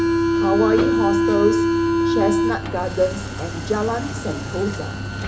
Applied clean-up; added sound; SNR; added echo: none; Subway, metro, underground; -4 dB; reverberation time 1.6 s.